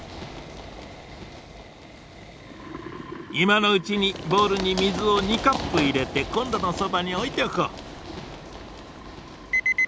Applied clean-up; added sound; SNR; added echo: none; Run; 10 dB; none.